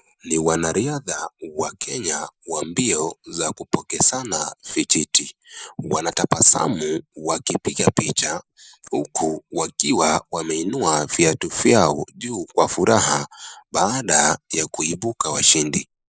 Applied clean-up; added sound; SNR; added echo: neural mask model Resemble Enhance denoiser.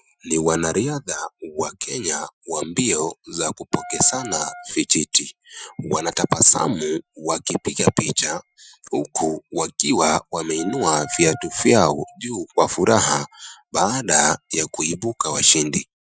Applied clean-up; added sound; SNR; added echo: classical method Wiener filter.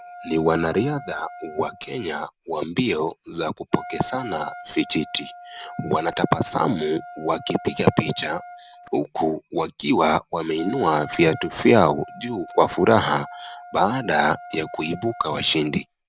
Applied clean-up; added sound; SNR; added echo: none; Wind instrument, woodwind instrument; 18 dB; none.